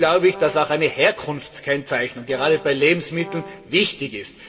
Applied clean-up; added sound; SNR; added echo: none; Brass instrument; 17 dB; reverberation time 1.7 s.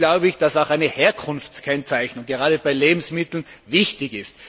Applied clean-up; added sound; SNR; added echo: none; none; none; none.